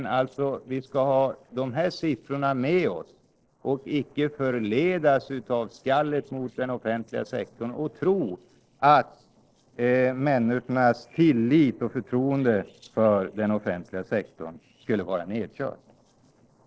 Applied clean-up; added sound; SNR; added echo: neural separator model SepFormer DNS4.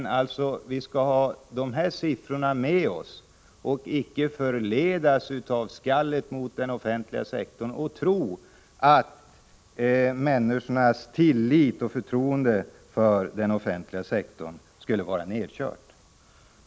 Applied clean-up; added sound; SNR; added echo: none; none; none; none.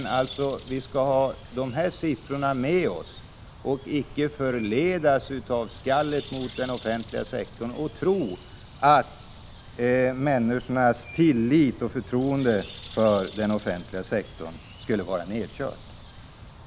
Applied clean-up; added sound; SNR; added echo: none; Bird; 17 dB; none.